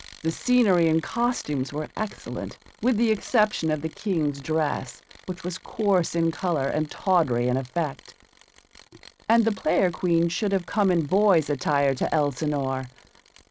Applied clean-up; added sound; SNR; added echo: neural mask model RNNoise.